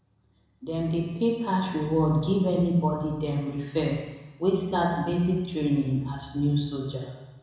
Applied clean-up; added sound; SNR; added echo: none; none; none; reverberation time 1.0 s.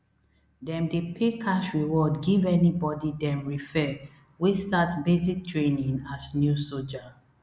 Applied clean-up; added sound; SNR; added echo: none; none; none; none.